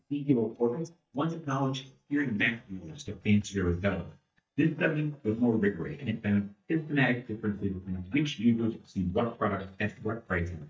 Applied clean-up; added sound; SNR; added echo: neural mask model DeepFilterNet 3.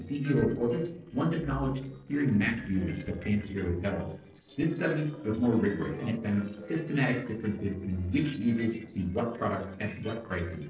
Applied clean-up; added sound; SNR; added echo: neural separator model SepFormer DNS4.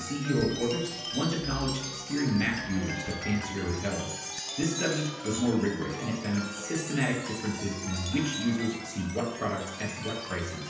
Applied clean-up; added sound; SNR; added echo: none; Chime; 7 dB; reverberation time 0.9 s.